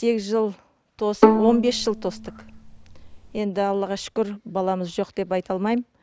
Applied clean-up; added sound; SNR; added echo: none; Bowed string instrument; -2 dB; none.